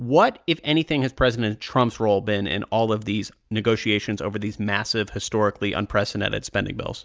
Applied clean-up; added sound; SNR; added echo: none; none; none; none.